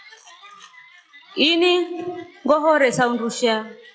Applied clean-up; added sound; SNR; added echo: classical method log-MMSE.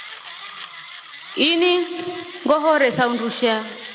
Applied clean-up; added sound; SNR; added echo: none; Mechanisms; 15 dB; none.